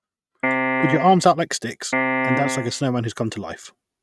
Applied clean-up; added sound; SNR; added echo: neural mask model RNNoise.